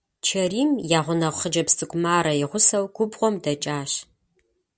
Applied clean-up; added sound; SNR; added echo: none; none; none; none.